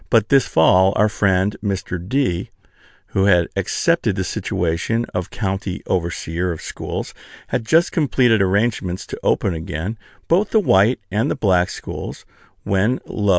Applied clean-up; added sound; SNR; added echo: none; none; none; none.